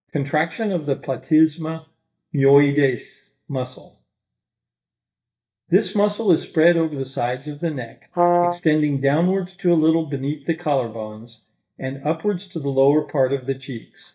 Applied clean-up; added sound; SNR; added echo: neural mask model DeepFilterNet 3.